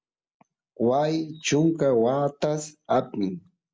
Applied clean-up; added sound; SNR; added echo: none; none; none; none.